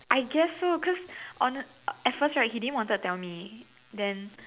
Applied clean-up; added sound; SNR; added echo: none; none; none; none.